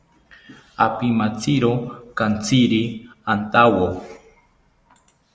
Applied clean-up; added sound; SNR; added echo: none; none; none; none.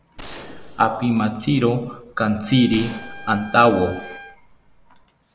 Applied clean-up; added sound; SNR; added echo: none; Gunshot, gunfire + Trumpet; 17 dB; none.